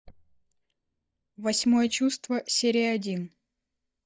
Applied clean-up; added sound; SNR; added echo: neural mask model DeepFilterNet 3.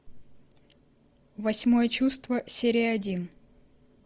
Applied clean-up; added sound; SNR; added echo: none; none; none; none.